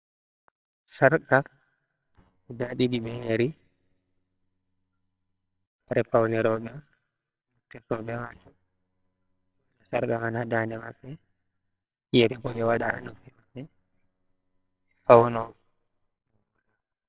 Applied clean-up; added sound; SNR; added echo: neural separator model SepFormer WHAMR!.